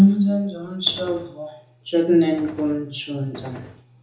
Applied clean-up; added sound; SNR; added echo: none; Gunshot, gunfire; 18 dB; reverberation time 0.6 s.